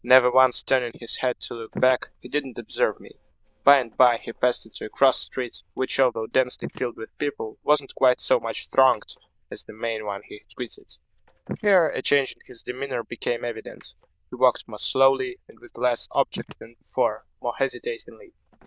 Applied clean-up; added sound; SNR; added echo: neural diffusion model UNIVERSE++.